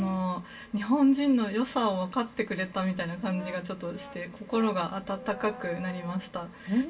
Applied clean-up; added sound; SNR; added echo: none; Brass instrument; 18 dB; reverberation time 0.1 s.